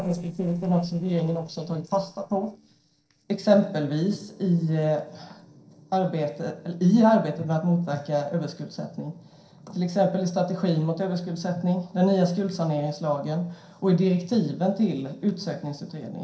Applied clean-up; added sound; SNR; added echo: neural separator model SepFormer DNS4.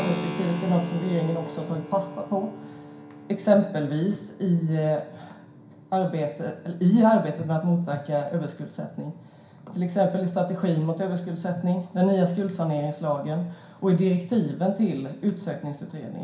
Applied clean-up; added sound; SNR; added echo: none; Keyboard (musical); 17 dB; reverberation time 0.5 s.